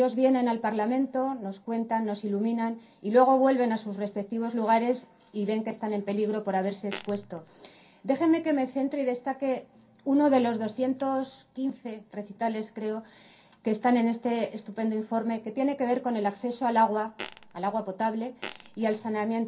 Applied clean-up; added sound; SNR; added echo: none; Fart; 16 dB; reverberation time 0.3 s.